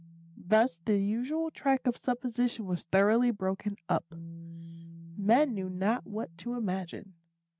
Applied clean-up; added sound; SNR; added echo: neural mask model RNNoise.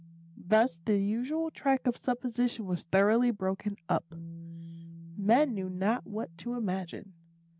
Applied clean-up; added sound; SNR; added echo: none; Bass guitar; 19 dB; none.